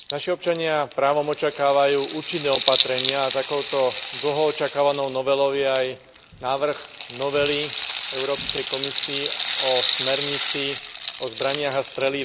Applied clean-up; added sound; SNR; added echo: none; Rattle (instrument); 6 dB; none.